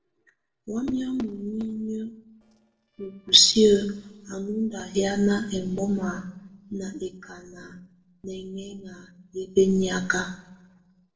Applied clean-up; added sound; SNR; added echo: neural separator model SepFormer DNS4.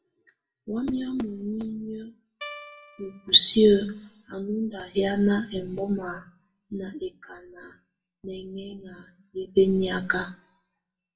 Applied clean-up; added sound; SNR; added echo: classical method WPE with log-MMSE.